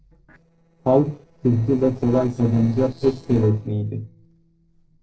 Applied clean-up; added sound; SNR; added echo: neural separator model SepFormer DNS4.